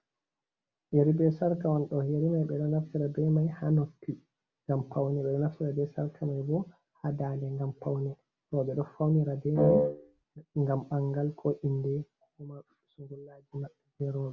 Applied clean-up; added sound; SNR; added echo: none; Wind instrument, woodwind instrument; -4 dB; none.